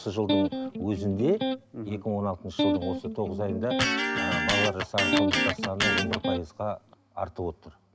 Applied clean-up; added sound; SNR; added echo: none; Electric guitar + Electric guitar; -3 dB; none.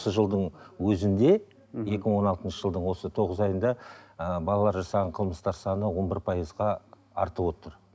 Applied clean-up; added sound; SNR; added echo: none; none; none; none.